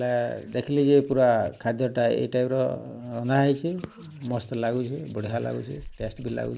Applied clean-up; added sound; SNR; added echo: neural mask model Resemble Enhance denoiser.